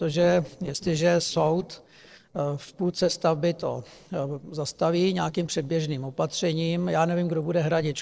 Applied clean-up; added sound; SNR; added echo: neural separator model SepFormer DNS4.